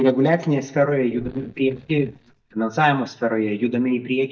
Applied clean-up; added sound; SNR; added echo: neural mask model DeepFilterNet 3.